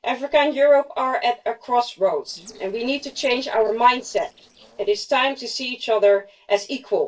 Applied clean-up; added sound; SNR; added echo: neural separator model SepFormer DNS4.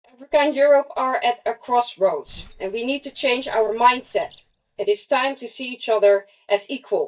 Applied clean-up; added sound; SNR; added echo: neural mask model DeepFilterNet 3.